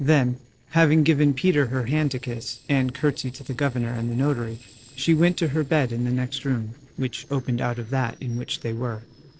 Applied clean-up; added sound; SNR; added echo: neural separator model SepFormer DNS4.